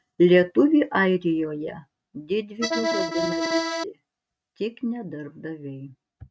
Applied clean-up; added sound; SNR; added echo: neural mask model RNNoise.